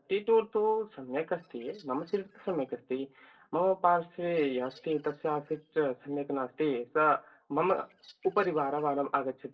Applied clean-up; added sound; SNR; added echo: neural separator model SepFormer DNS4.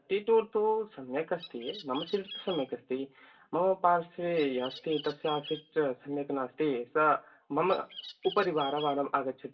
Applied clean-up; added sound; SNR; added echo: none; Bird; 14 dB; reverberation time 0.2 s.